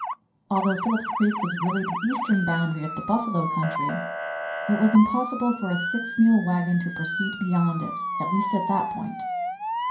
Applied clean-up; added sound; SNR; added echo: none; Motor vehicle (road) / Siren; 5 dB; reverberation time 0.5 s.